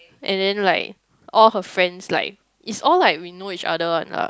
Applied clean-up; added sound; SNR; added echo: none; none; none; none.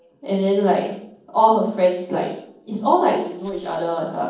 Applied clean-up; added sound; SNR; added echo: neural separator model SepFormer DNS4.